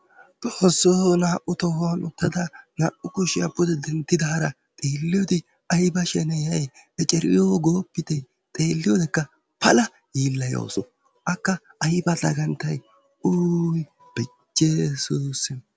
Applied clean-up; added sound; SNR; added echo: none; none; none; none.